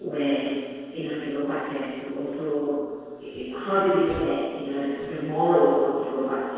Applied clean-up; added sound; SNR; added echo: neural separator model SepFormer DNS4.